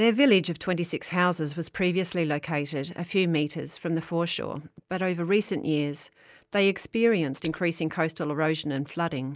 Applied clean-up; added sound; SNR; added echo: neural mask model DeepFilterNet 3.